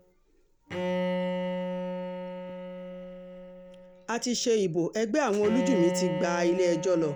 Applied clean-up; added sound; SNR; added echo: none; Bowed string instrument; 4 dB; none.